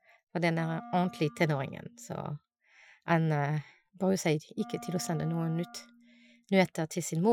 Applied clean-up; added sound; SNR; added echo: classical method Wiener filter.